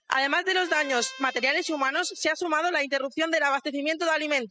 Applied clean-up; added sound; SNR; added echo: classical method spectral subtraction.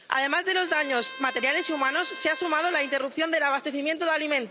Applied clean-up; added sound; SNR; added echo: none; Trumpet; 13 dB; none.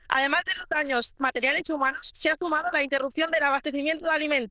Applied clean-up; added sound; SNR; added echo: neural diffusion model UNIVERSE++.